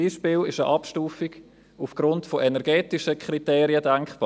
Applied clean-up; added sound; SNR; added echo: none; none; none; none.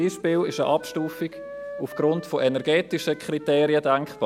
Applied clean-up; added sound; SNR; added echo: none; Wind instrument, woodwind instrument; 16 dB; none.